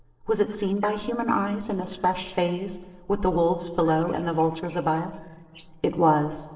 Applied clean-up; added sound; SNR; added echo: neural separator model SepFormer DNS4.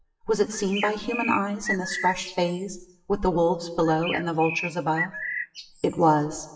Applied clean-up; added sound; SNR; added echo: classical method WPE with log-MMSE.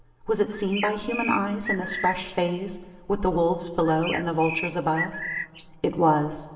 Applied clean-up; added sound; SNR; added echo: none; Bird; 9 dB; reverberation time 2.5 s.